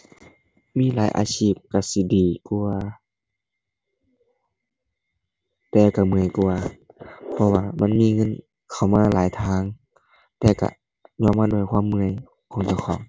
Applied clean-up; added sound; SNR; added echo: none; none; none; none.